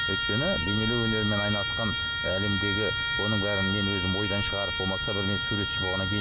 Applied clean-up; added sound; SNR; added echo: none; Trumpet; -1 dB; none.